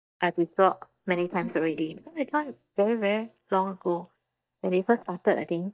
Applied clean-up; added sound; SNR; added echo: neural mask model DeepFilterNet 3.